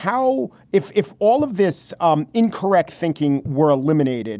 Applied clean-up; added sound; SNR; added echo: none; none; none; none.